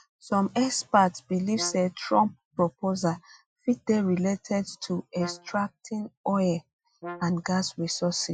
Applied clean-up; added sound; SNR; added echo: classical method Wiener filter.